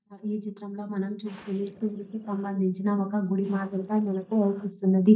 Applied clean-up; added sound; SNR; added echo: neural mask model DeepFilterNet 3.